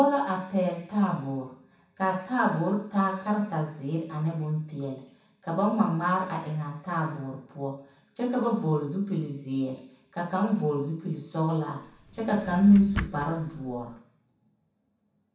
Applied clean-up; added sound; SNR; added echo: none; Drawer open or close; 11 dB; reverberation time 0.7 s.